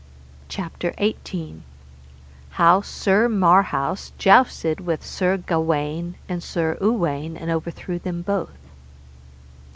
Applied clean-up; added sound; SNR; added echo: none; none; none; none.